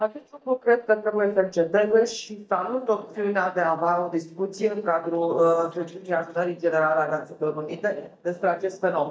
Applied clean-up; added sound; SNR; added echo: neural mask model DeepFilterNet 3.